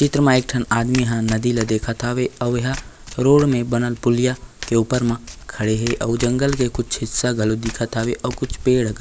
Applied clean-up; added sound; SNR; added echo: none; Domestic sounds, home sounds; 16 dB; none.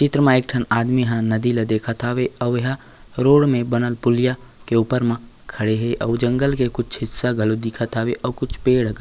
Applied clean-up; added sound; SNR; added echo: none; none; none; none.